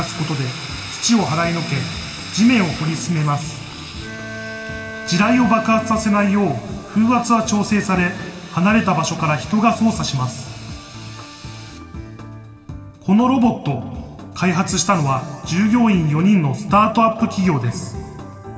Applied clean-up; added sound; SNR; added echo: none; Bowed string instrument; 15 dB; reverberation time 2.2 s.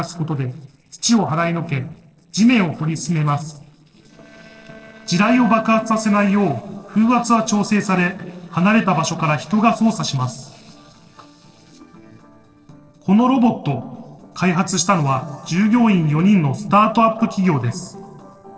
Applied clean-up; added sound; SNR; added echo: neural separator model SepFormer DNS4.